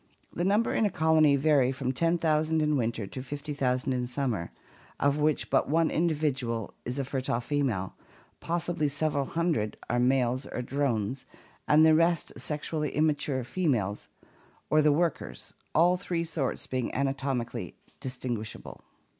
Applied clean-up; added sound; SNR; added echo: none; none; none; none.